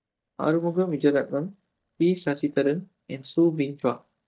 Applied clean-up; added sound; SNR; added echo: neural mask model DeepFilterNet 3.